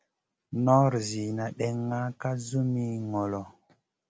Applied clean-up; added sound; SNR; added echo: none; none; none; none.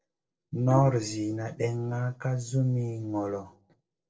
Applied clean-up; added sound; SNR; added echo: neural separator model SepFormer DNS4.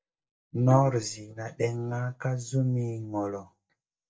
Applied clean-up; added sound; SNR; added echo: neural mask model DeepFilterNet 3.